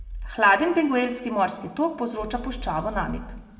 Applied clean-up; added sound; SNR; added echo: none; none; none; reverberation time 0.7 s.